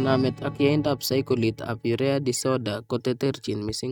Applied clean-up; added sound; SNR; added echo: neural mask model RNNoise.